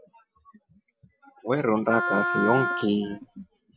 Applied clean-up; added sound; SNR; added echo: none; Wind instrument, woodwind instrument; 2 dB; none.